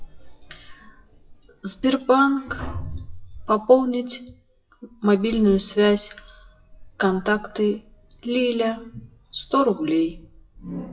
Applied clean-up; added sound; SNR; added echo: classical method WPE with log-MMSE.